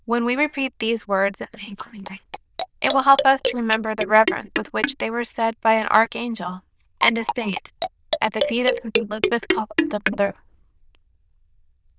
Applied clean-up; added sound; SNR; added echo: neural diffusion model UNIVERSE++.